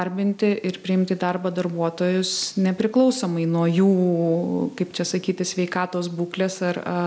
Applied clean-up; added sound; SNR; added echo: none; none; none; none.